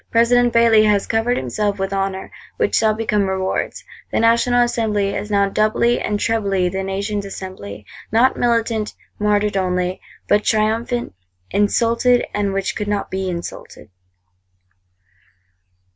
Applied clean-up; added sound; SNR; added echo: none; none; none; none.